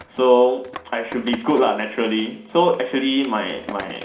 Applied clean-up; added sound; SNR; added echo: none; Skateboard; 19 dB; reverberation time 0.5 s.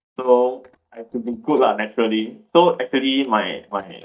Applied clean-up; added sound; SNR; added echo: neural mask model DeepFilterNet 3.